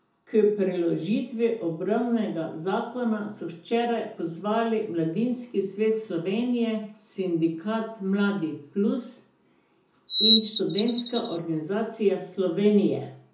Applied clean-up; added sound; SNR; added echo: none; Bird vocalization, bird call, bird song; -3 dB; reverberation time 0.5 s.